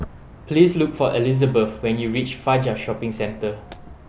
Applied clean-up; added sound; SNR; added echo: none; Walk, footsteps; 18 dB; none.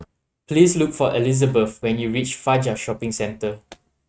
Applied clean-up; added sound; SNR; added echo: neural mask model RNNoise.